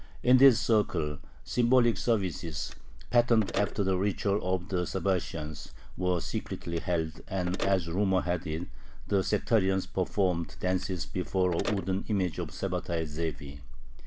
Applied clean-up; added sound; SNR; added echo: none; Telephone; 19 dB; none.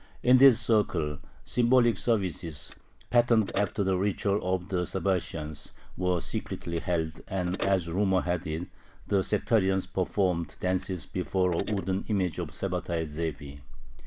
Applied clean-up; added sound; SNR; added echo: neural mask model Resemble Enhance denoiser.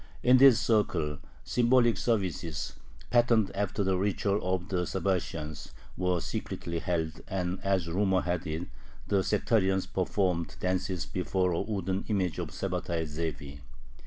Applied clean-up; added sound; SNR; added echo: none; none; none; none.